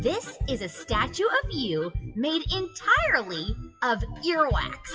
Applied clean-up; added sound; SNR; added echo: classical method WPE with log-MMSE.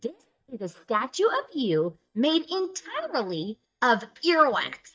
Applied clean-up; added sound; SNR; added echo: neural mask model DeepFilterNet 3.